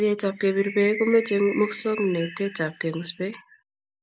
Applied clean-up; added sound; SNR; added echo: none; Bird; 14 dB; none.